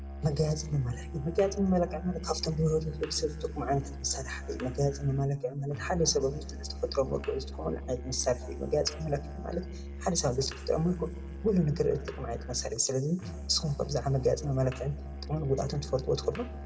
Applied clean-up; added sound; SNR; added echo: none; Musical instrument; 9 dB; reverberation time 0.8 s.